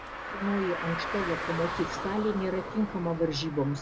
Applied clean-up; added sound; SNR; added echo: none; Car; 5 dB; none.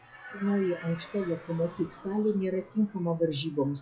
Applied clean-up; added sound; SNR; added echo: classical method log-MMSE.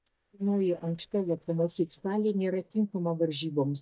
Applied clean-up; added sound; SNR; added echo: neural mask model DeepFilterNet 3.